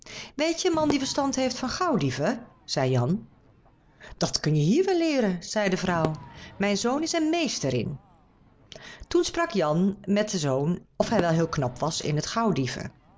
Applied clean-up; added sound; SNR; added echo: none; Crowd / Fireworks; 17 dB; none.